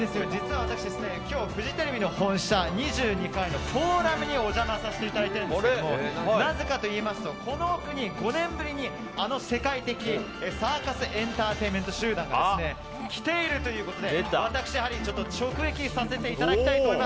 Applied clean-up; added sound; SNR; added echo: none; Electric guitar; 17 dB; none.